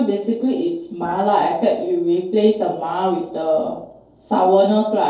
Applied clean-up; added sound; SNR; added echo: neural separator model SepFormer DNS4.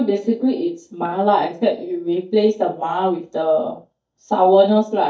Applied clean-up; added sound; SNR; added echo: neural mask model DeepFilterNet 3.